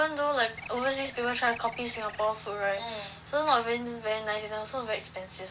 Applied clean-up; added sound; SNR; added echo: none; Bird; 15 dB; none.